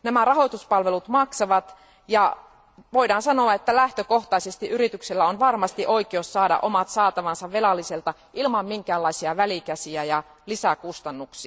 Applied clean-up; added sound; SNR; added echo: none; none; none; none.